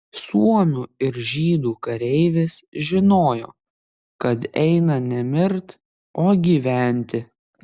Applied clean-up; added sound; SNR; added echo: none; none; none; none.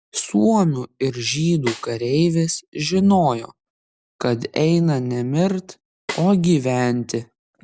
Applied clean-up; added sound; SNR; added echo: none; Snare drum; 16 dB; none.